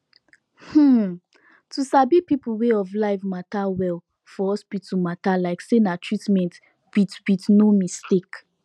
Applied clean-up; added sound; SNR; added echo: none; none; none; none.